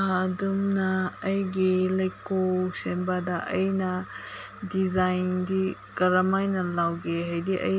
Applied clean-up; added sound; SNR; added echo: none; none; none; none.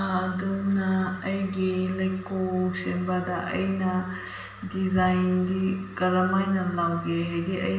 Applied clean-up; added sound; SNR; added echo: none; none; none; reverberation time 1.0 s.